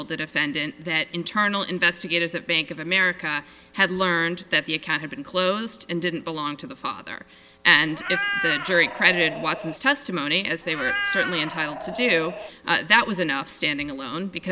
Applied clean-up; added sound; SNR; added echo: none; Meow; 5 dB; none.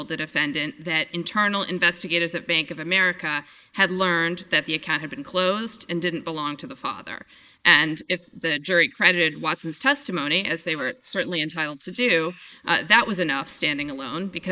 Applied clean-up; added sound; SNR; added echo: neural mask model Resemble Enhance denoiser.